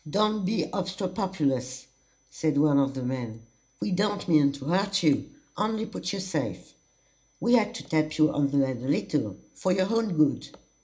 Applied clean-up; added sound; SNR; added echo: none; none; none; reverberation time 0.4 s.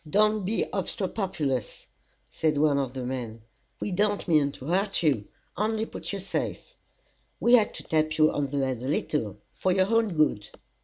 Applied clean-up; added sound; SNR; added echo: none; none; none; none.